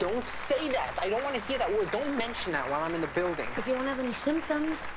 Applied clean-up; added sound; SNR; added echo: none; Applause / Crowd; 7 dB; none.